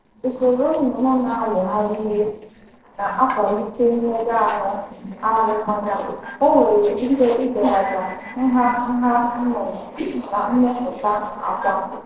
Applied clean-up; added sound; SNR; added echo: neural separator model SepFormer DNS4.